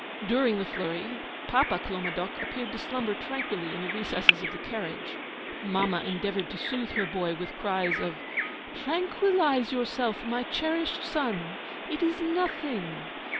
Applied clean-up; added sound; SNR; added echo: none; Bird vocalization, bird call, bird song; 4 dB; none.